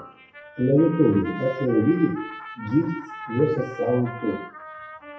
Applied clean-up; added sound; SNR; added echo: classical method WPE with log-MMSE.